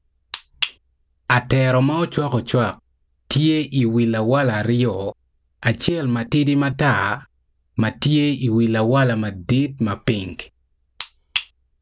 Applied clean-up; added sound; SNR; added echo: none; none; none; none.